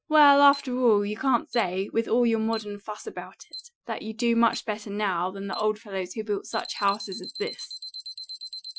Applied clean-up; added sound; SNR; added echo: classical method Wiener filter.